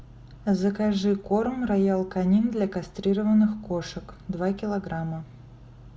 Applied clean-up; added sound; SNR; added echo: none; none; none; none.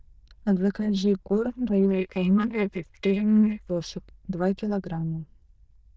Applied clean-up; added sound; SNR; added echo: neural diffusion model UNIVERSE++.